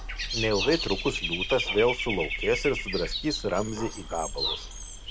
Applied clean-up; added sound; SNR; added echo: none; Bird / Dog; 3 dB; none.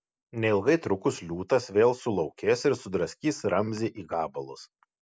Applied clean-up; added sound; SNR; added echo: none; none; none; none.